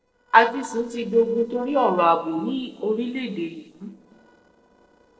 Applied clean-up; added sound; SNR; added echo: neural separator model SepFormer DNS4.